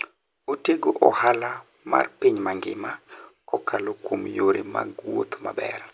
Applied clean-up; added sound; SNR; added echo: none; none; none; none.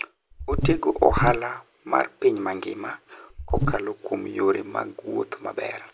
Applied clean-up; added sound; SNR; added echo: none; Buzz; -1 dB; none.